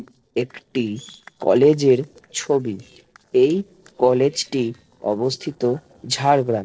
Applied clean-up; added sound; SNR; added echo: neural separator model SepFormer DNS4.